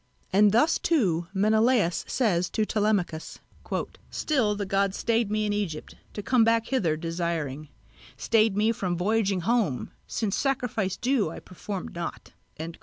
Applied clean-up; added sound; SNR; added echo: none; none; none; none.